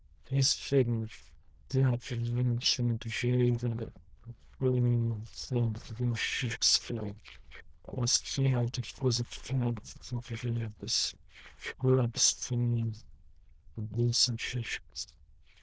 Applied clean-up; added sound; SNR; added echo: neural diffusion model UNIVERSE++.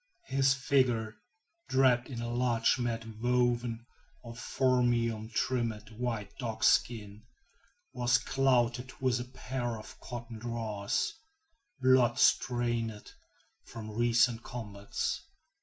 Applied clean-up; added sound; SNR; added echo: none; none; none; none.